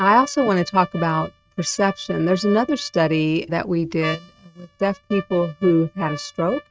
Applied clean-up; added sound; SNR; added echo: neural mask model RNNoise.